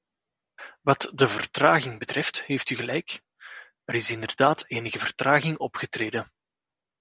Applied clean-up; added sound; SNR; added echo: none; none; none; none.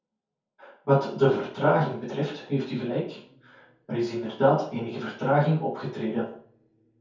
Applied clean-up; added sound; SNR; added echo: none; none; none; reverberation time 0.6 s.